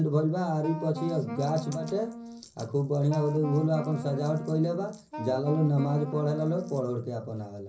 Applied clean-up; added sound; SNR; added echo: none; Wind instrument, woodwind instrument; 11 dB; reverberation time 0.5 s.